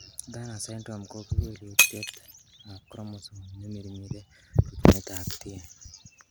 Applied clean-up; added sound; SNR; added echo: none; Shatter; 2 dB; none.